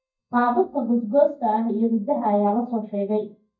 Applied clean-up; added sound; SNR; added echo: neural mask model DeepFilterNet 3.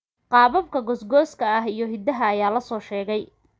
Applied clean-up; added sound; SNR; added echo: none; none; none; none.